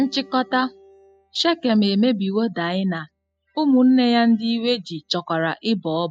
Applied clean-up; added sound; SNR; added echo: classical method spectral subtraction.